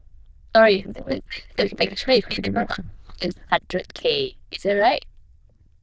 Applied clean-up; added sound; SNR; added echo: neural diffusion model UNIVERSE++.